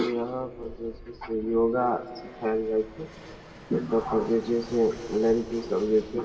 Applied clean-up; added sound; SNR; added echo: none; Fixed-wing aircraft, airplane; 18 dB; reverberation time 2.8 s.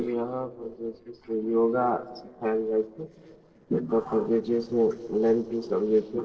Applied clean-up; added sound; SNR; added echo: neural separator model SepFormer DNS4.